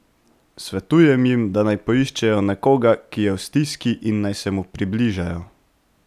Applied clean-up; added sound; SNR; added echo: none; none; none; none.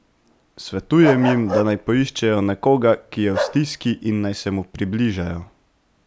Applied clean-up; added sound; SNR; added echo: none; Bark; 8 dB; none.